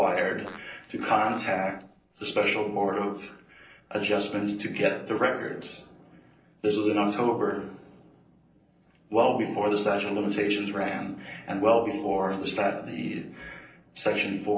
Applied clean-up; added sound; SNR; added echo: neural separator model SepFormer DNS4.